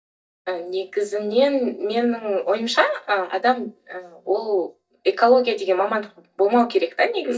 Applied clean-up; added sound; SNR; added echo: neural mask model DeepFilterNet 3.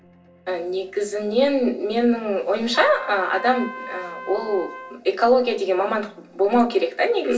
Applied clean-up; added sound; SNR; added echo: none; Trumpet; 18 dB; reverberation time 0.2 s.